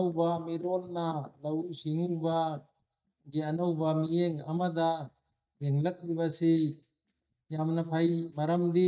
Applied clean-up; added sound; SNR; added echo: neural mask model DeepFilterNet 3.